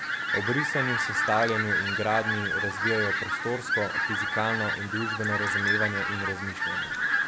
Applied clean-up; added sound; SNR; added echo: none; Fowl; -3 dB; none.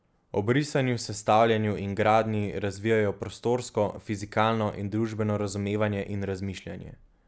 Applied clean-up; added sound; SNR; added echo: none; none; none; none.